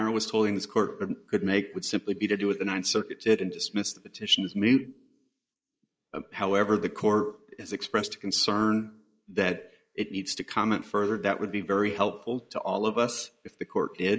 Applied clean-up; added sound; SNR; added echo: neural mask model Resemble Enhance denoiser.